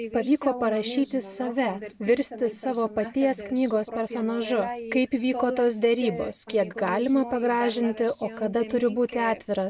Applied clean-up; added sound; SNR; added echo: none; none; none; none.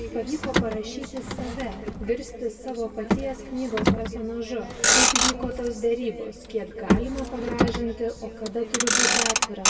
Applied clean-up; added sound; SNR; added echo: none; Motor vehicle (road); -4 dB; reverberation time 1.6 s.